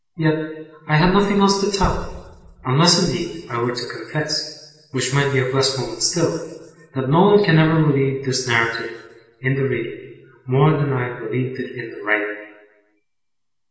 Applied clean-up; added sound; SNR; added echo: none; none; none; reverberation time 1.1 s.